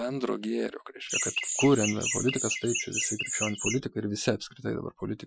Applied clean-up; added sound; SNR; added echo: classical method Wiener filter.